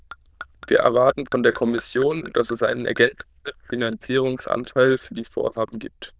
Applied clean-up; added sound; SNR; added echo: neural diffusion model UNIVERSE++.